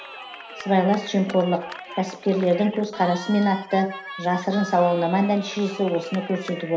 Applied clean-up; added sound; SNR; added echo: none; Cheering; 15 dB; reverberation time 0.5 s.